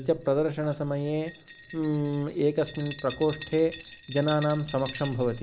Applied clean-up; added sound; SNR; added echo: none; Glass; 17 dB; none.